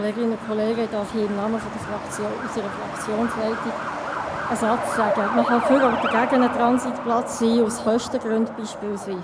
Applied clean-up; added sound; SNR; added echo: none; Truck; 4 dB; none.